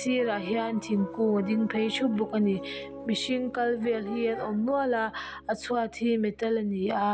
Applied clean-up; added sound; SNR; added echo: none; Piano; 15 dB; none.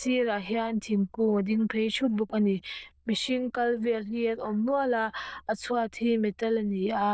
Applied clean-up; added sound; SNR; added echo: neural diffusion model UNIVERSE++.